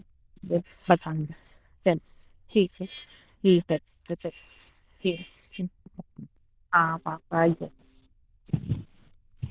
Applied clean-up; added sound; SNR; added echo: neural diffusion model UNIVERSE++.